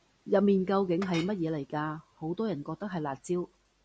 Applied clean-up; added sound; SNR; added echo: none; Chink, clink; 17 dB; none.